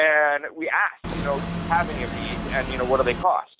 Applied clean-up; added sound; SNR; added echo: none; Boat, Water vehicle; 5 dB; none.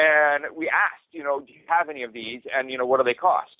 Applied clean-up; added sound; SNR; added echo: none; none; none; none.